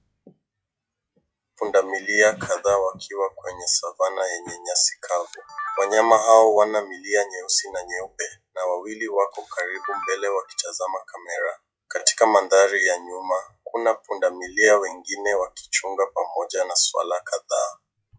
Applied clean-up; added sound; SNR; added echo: classical method log-MMSE.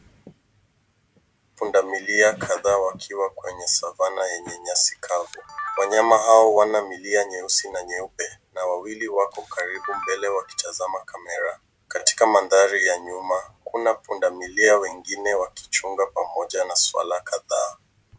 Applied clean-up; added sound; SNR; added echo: none; Camera; 14 dB; none.